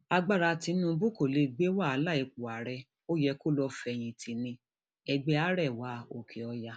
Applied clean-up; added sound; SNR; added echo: none; none; none; none.